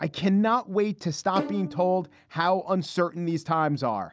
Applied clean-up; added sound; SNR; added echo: none; Bowed string instrument; 14 dB; none.